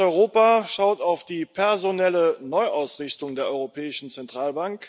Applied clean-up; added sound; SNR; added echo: none; none; none; none.